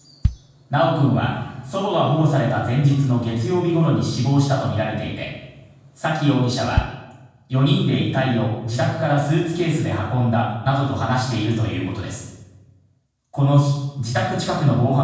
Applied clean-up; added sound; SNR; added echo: none; Bass drum; 11 dB; reverberation time 1.2 s.